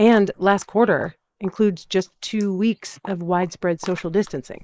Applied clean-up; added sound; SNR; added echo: neural mask model Resemble Enhance denoiser.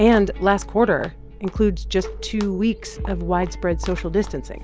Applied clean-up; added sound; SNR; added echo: none; Walk, footsteps; 19 dB; none.